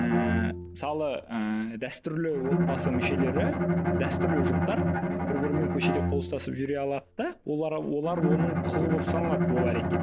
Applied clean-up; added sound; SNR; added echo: none; Bowed string instrument; -2 dB; none.